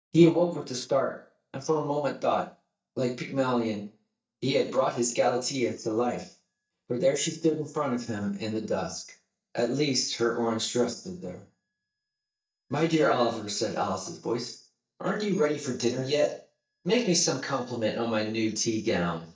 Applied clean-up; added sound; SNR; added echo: neural mask model DeepFilterNet 3.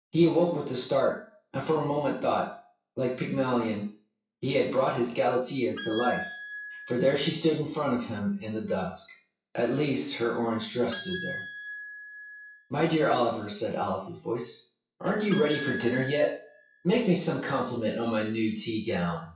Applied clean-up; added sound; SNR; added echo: classical method WPE with log-MMSE.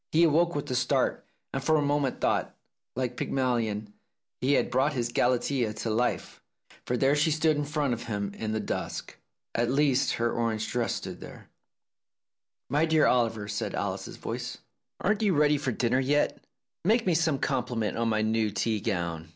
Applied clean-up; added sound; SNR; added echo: none; none; none; none.